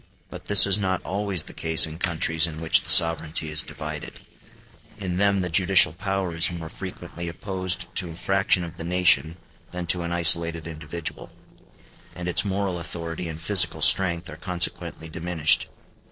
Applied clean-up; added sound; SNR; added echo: neural separator model SepFormer DNS4.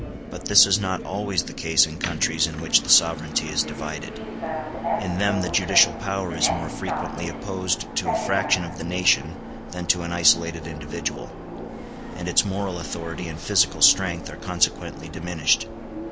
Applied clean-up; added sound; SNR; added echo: none; Subway, metro, underground; 7 dB; none.